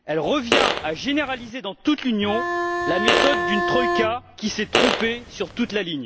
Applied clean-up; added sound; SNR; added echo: none; Bowed string instrument + Fart; -1 dB; none.